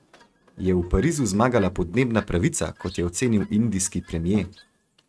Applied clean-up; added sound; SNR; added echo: neural mask model RNNoise.